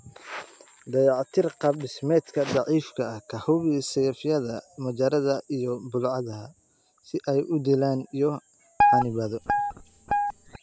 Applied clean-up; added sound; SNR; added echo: none; Guitar; -2 dB; none.